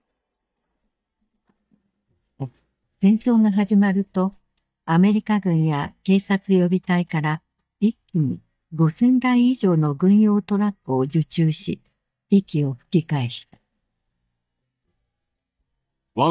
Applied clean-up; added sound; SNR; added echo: neural mask model DeepFilterNet 3.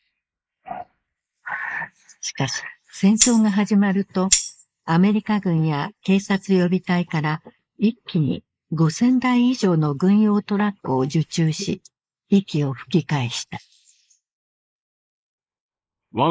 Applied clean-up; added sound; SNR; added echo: neural mask model Resemble Enhance denoiser.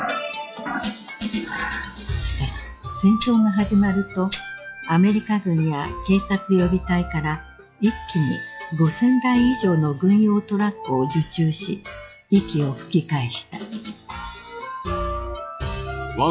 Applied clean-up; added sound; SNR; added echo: classical method log-MMSE.